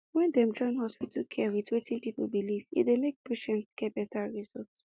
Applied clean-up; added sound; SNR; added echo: none; none; none; none.